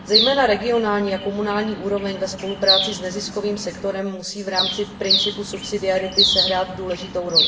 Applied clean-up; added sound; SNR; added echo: none; Bird; 1 dB; reverberation time 0.8 s.